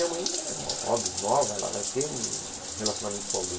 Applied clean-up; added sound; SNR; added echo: none; Bathtub (filling or washing); 1 dB; reverberation time 0.2 s.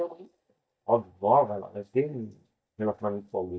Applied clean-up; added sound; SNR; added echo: neural mask model DeepFilterNet 3.